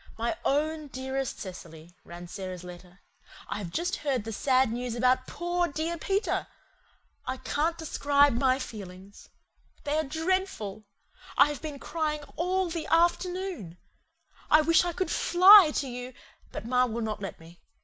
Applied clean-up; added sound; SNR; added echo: none; none; none; none.